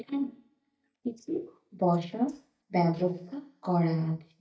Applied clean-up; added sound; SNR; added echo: neural mask model DeepFilterNet 3.